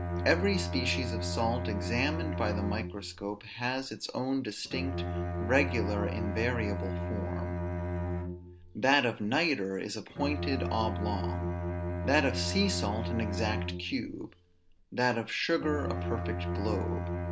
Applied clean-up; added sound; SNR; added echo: none; Bowed string instrument; 2 dB; none.